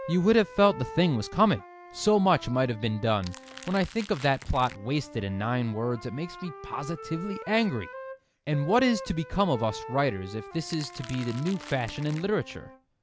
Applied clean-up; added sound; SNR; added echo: none; Crackle + Wind instrument, woodwind instrument; 15 dB; none.